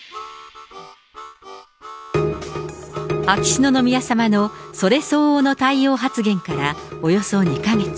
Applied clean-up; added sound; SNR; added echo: none; Harmonica; 19 dB; none.